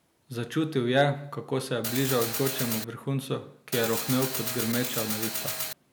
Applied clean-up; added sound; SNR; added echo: none; Mechanisms; 3 dB; none.